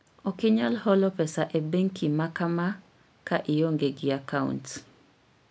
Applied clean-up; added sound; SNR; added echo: none; none; none; none.